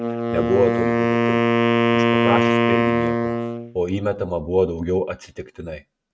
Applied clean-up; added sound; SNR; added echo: neural mask model RNNoise.